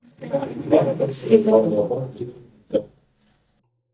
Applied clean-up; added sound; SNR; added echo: neural mask model DeepFilterNet 3.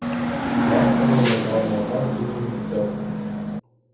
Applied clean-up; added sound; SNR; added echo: none; Hiss / Bus / Engine; -4 dB; reverberation time 0.8 s.